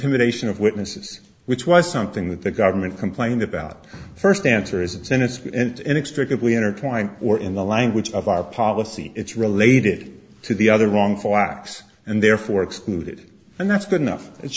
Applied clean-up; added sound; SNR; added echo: none; none; none; none.